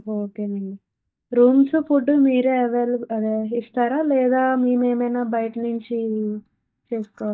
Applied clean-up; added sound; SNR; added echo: neural mask model DeepFilterNet 3.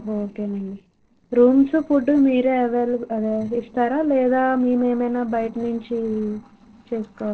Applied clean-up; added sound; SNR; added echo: neural separator model SepFormer DNS4.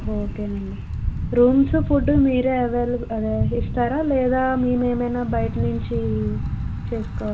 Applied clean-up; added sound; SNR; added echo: none; Thunder / Bicycle; 4 dB; reverberation time 0.2 s.